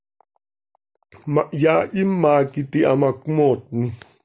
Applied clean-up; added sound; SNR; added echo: none; none; none; none.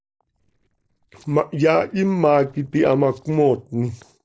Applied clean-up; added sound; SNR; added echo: neural separator model SepFormer DNS4.